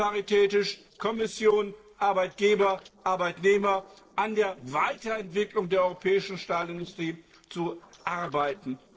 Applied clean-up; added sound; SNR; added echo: neural separator model SepFormer DNS4.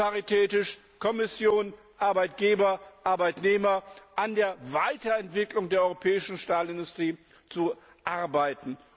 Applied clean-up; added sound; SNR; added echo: none; none; none; none.